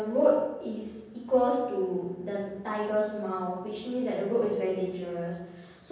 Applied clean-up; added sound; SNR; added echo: none; none; none; reverberation time 1.1 s.